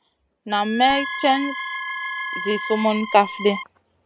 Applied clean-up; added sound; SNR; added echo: none; Wind instrument, woodwind instrument + Organ; 7 dB; none.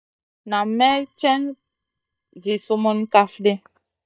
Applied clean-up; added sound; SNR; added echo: neural mask model DeepFilterNet 3.